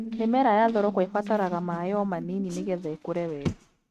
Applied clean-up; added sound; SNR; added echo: neural mask model RNNoise.